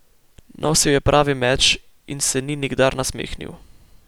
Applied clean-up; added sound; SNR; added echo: none; none; none; none.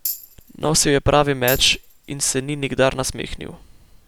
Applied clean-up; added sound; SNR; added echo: none; Tambourine; 13 dB; none.